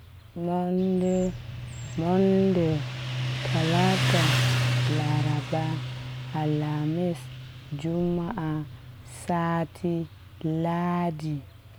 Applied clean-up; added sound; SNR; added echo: none; Motorcycle; 3 dB; none.